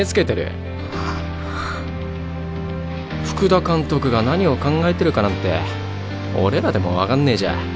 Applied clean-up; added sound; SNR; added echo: none; none; none; none.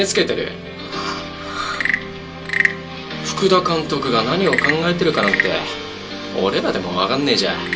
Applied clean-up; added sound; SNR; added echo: none; Wood / Percussion / Frog; 7 dB; reverberation time 0.2 s.